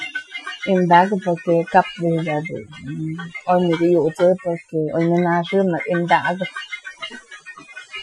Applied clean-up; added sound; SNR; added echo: classical method Wiener filter.